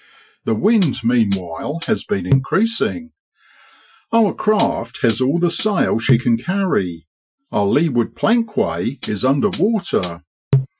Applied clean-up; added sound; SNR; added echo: classical method Wiener filter.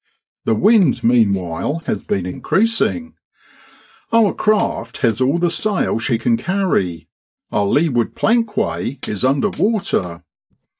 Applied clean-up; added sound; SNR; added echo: neural mask model DeepFilterNet 3.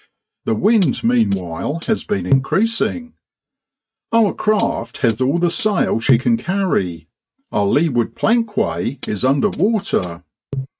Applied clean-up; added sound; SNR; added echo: neural mask model RNNoise.